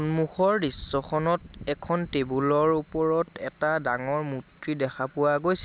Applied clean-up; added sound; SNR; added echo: none; none; none; none.